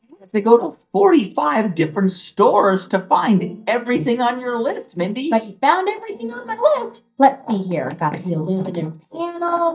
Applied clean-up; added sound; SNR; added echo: neural mask model DeepFilterNet 3.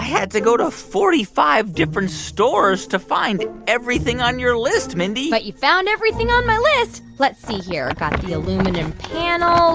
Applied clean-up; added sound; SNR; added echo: none; none; none; none.